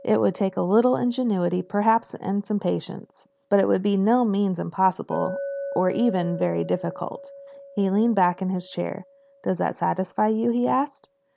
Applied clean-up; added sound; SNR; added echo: none; Chink, clink; 16 dB; none.